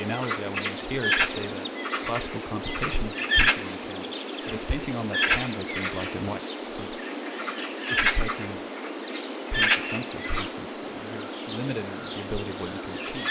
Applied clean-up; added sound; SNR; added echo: none; Bird; -5 dB; none.